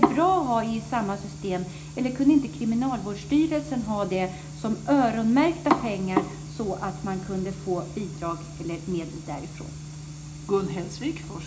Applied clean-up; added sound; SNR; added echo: none; none; none; reverberation time 0.4 s.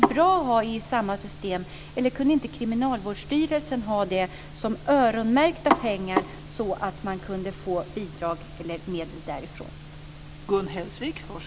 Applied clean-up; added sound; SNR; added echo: none; none; none; none.